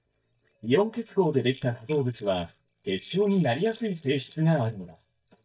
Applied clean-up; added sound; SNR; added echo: neural mask model DeepFilterNet 3.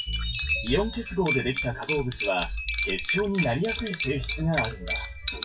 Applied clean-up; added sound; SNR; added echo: classical method WPE with log-MMSE.